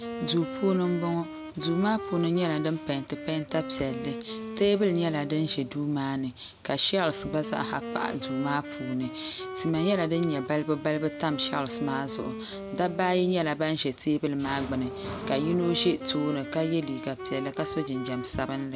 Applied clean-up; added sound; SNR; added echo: none; Wind instrument, woodwind instrument; 10 dB; none.